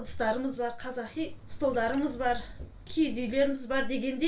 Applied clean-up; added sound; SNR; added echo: none; Trickle, dribble / Chirp, tweet; 17 dB; reverberation time 0.3 s.